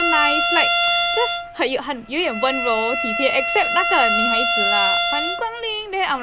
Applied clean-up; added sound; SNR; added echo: none; Bowed string instrument; -2 dB; none.